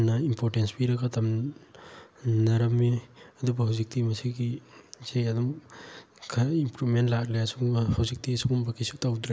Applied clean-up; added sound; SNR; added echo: none; none; none; none.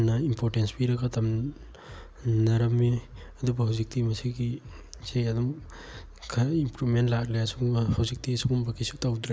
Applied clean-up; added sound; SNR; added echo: none; Bass drum; 19 dB; none.